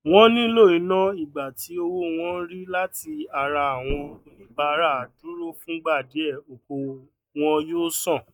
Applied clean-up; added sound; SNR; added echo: neural mask model DeepFilterNet 3.